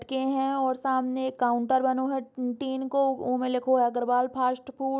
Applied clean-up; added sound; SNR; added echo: none; none; none; none.